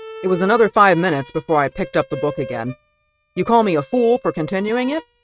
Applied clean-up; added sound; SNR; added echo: neural mask model RNNoise.